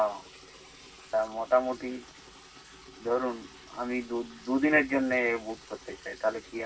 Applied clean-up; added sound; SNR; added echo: none; Liquid; 20 dB; reverberation time 0.4 s.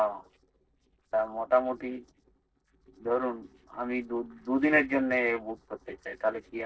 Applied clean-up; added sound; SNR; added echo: neural separator model SepFormer DNS4.